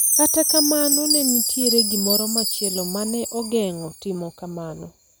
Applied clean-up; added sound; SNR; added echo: none; Chime; -2 dB; none.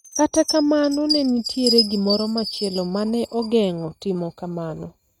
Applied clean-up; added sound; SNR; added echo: neural mask model RNNoise.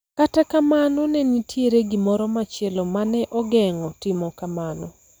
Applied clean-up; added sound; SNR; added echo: none; none; none; none.